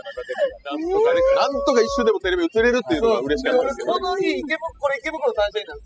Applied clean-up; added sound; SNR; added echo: classical method spectral subtraction.